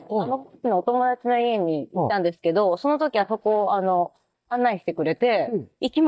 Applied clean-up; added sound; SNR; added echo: neural mask model DeepFilterNet 3.